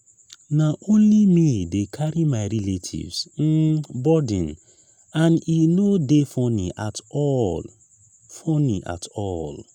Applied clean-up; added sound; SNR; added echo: none; none; none; none.